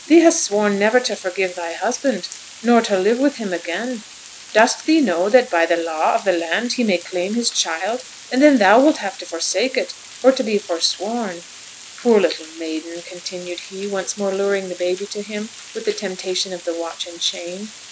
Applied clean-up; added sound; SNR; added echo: neural mask model Resemble Enhance denoiser.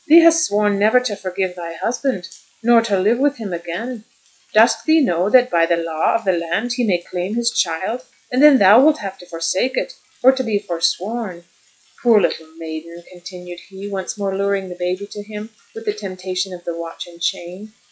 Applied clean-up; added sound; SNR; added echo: classical method log-MMSE.